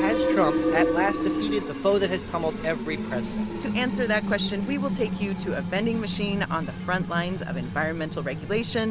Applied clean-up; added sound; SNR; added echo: none; Fill (with liquid); 1 dB; none.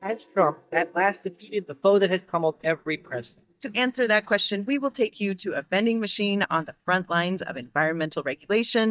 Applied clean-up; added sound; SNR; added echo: neural mask model DeepFilterNet 3.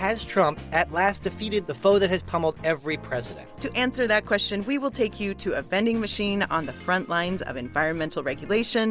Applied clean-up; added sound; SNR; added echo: none; none; none; none.